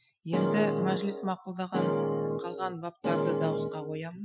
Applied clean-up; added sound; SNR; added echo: classical method Wiener filter.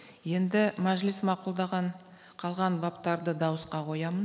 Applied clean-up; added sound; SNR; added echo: none; none; none; none.